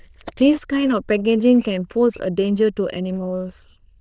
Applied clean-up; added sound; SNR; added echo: neural diffusion model UNIVERSE++.